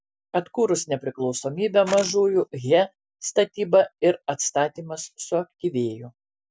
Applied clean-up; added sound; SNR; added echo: none; none; none; none.